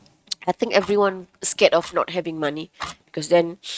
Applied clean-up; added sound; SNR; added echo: neural mask model RNNoise.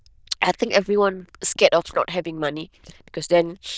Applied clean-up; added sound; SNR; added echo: neural diffusion model UNIVERSE++.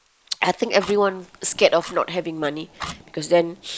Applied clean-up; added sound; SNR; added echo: neural mask model Resemble Enhance denoiser.